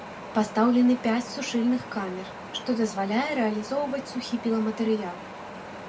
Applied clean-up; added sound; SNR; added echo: none; Wind; 13 dB; reverberation time 0.2 s.